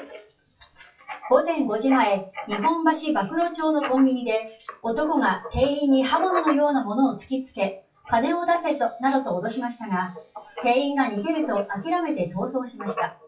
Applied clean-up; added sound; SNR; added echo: classical method WPE with log-MMSE.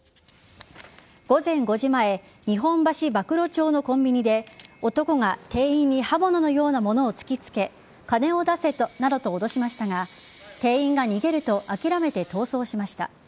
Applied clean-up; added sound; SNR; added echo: none; none; none; none.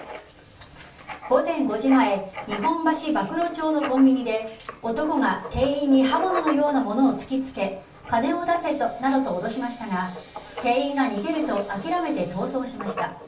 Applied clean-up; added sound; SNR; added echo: none; Writing; 14 dB; reverberation time 0.3 s.